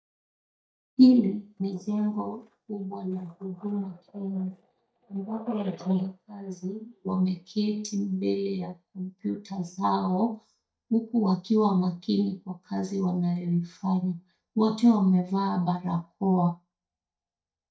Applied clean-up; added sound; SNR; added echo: neural mask model DeepFilterNet 3.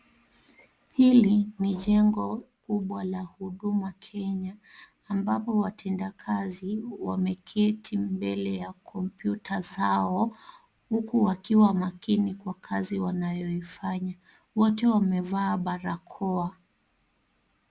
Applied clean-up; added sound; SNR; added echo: none; none; none; none.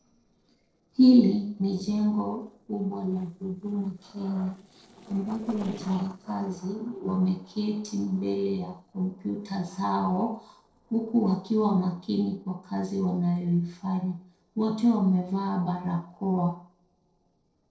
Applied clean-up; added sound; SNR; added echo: neural separator model SepFormer DNS4.